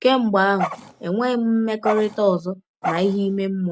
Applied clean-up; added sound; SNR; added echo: none; Dog; 9 dB; none.